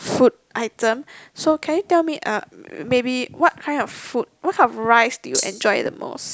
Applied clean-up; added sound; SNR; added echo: none; Rattle (instrument); 4 dB; none.